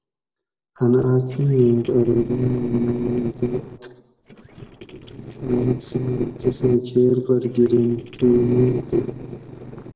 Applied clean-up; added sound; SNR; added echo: neural separator model SepFormer DNS4.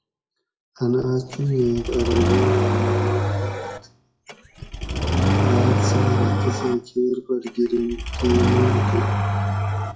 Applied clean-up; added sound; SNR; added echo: classical method WPE with log-MMSE.